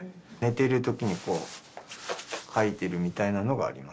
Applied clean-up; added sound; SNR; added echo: none; none; none; none.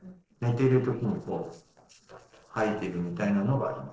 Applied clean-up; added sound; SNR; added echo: neural separator model SepFormer DNS4.